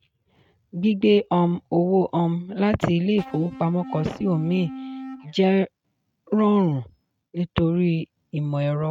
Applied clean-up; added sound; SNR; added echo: neural mask model RNNoise.